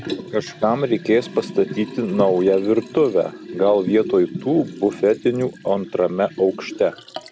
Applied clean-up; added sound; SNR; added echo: none; Liquid; 13 dB; none.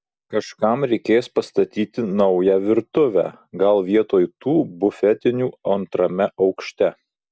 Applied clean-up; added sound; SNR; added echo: none; none; none; none.